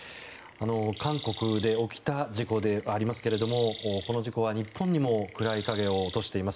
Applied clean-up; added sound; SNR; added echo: none; Chirp, tweet; 16 dB; none.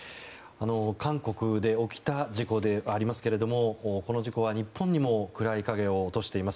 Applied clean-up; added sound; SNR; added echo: none; none; none; none.